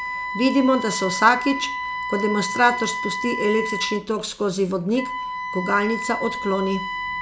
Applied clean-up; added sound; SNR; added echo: none; Wind instrument, woodwind instrument; 6 dB; none.